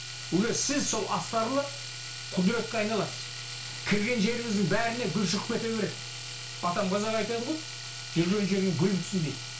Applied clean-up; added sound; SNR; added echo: none; Domestic sounds, home sounds; 9 dB; reverberation time 0.3 s.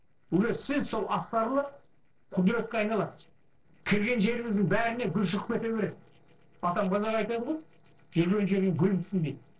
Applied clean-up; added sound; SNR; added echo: neural separator model SepFormer DNS4.